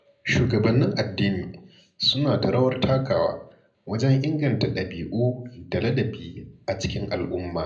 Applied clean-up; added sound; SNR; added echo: none; none; none; reverberation time 0.4 s.